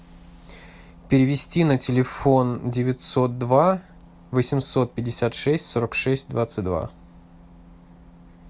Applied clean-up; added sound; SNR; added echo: none; none; none; none.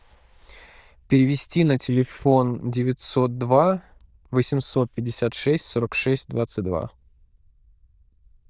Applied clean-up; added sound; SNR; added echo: neural diffusion model UNIVERSE++.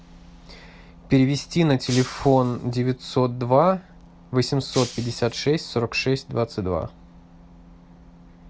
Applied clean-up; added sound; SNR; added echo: none; Shatter; 15 dB; none.